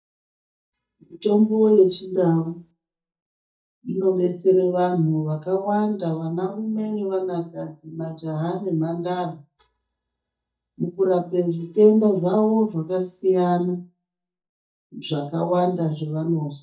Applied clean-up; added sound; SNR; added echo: neural mask model DeepFilterNet 3.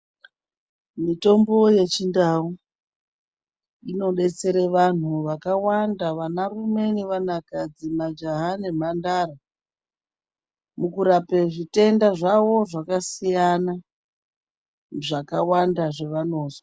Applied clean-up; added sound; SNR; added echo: none; none; none; none.